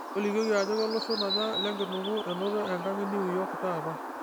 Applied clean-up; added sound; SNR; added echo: none; Bird; 5 dB; none.